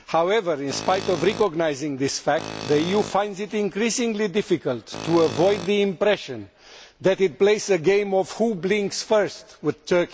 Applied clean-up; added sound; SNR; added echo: none; Tools; 13 dB; none.